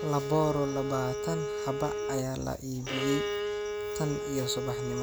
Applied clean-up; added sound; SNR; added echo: none; Bowed string instrument; 2 dB; none.